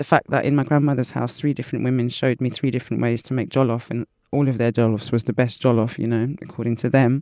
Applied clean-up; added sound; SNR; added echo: none; none; none; none.